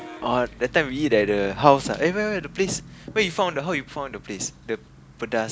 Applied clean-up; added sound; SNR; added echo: none; Bus / Vehicle horn, car horn, honking; 19 dB; none.